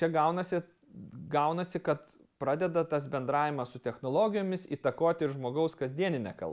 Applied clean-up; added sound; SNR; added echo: none; none; none; none.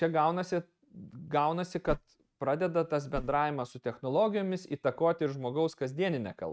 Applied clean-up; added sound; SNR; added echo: neural mask model RNNoise.